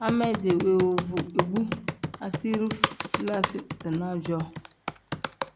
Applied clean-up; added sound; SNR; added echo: none; Computer keyboard; 3 dB; none.